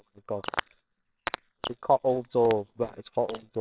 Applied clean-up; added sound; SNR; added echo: neural separator model SepFormer WHAMR!.